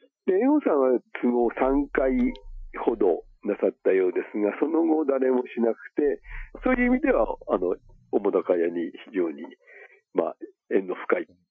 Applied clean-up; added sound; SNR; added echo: classical method Wiener filter.